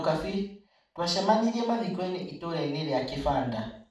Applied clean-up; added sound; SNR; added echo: none; none; none; reverberation time 0.5 s.